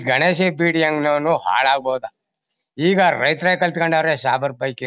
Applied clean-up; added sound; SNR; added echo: none; none; none; none.